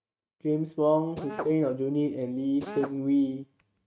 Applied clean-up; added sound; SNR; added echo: neural mask model RNNoise.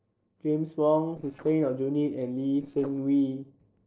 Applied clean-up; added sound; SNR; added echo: neural separator model SepFormer DNS4.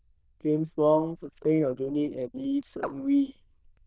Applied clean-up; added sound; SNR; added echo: neural diffusion model UNIVERSE++.